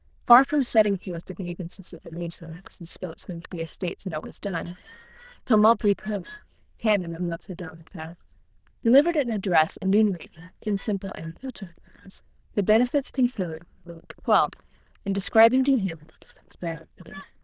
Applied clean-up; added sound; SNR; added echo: neural diffusion model UNIVERSE++.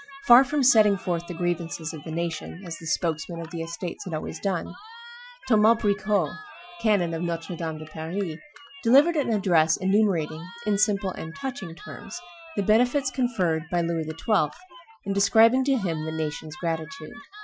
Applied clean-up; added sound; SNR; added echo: classical method Wiener filter.